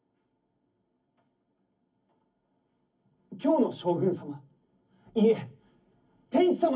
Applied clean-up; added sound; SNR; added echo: none; none; none; reverberation time 0.3 s.